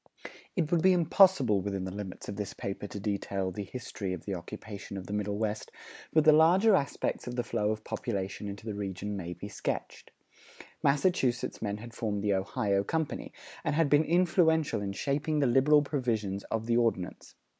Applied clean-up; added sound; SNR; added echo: none; none; none; none.